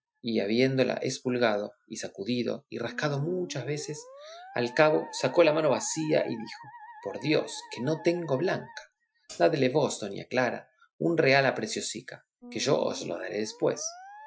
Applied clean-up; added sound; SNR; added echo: classical method Wiener filter.